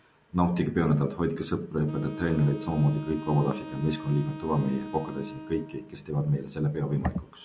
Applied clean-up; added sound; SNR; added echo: none; Wind instrument, woodwind instrument; 14 dB; none.